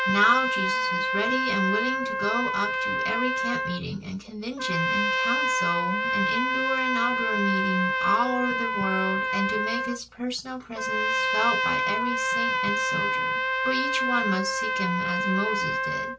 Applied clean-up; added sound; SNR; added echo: none; Trumpet; -3 dB; reverberation time 0.2 s.